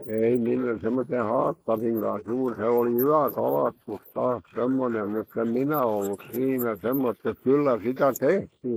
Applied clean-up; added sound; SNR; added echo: neural mask model Resemble Enhance denoiser.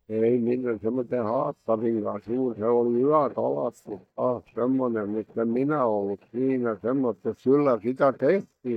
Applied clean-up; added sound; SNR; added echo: neural mask model DeepFilterNet 3.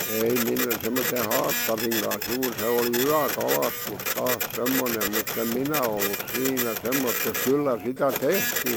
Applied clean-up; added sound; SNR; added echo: none; Printer; 3 dB; none.